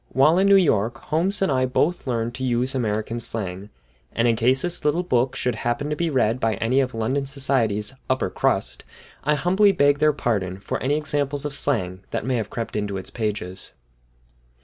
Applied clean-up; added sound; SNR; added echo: none; none; none; none.